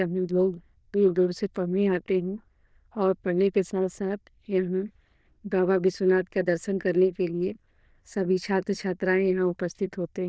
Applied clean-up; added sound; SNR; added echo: neural diffusion model UNIVERSE++.